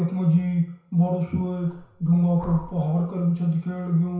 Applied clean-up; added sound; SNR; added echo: none; Breathing; 20 dB; reverberation time 0.6 s.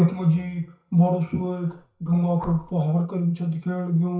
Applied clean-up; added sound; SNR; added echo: neural mask model DeepFilterNet 3.